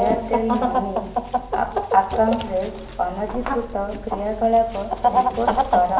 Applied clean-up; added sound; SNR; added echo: none; Chicken, rooster; 1 dB; reverberation time 2.0 s.